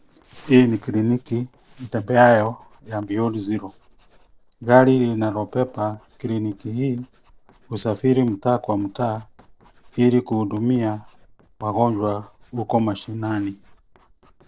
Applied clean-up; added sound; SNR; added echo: neural separator model SepFormer DNS4.